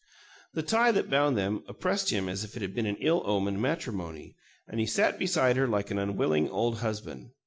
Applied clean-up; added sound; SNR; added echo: none; none; none; none.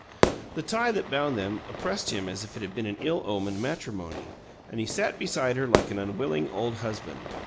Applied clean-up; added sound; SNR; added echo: none; Fire / Fireworks; 4 dB; none.